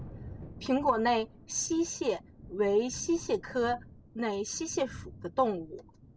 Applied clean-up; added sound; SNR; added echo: none; Thunder; 16 dB; none.